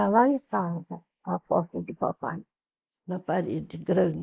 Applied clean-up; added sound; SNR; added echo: neural mask model Resemble Enhance denoiser.